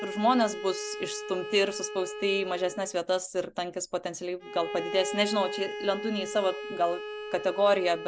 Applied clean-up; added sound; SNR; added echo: none; Bowed string instrument; 9 dB; none.